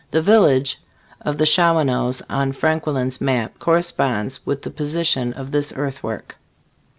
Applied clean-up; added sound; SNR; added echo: none; none; none; none.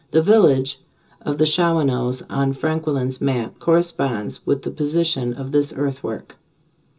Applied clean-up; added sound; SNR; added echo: none; none; none; reverberation time 0.2 s.